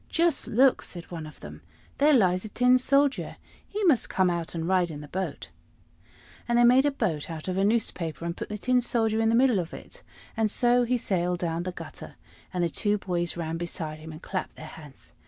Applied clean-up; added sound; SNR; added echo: none; none; none; none.